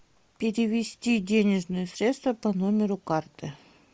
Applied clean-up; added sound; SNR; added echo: none; none; none; none.